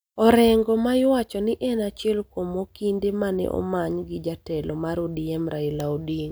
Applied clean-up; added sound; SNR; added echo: none; none; none; none.